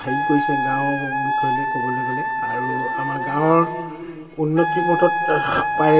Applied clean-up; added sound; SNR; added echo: none; Wind instrument, woodwind instrument; 1 dB; reverberation time 2.8 s.